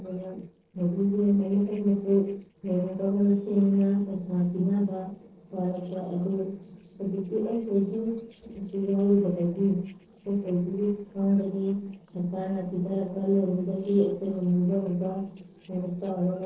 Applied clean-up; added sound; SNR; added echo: neural separator model SepFormer DNS4.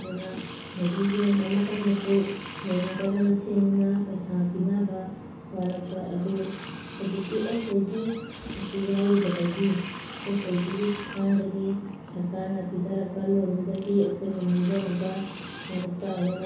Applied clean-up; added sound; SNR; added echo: none; Water tap, faucet; 11 dB; reverberation time 0.6 s.